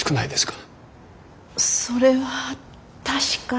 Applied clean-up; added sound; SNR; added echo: none; none; none; none.